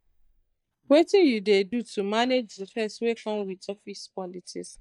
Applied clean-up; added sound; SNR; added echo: neural mask model DeepFilterNet 3.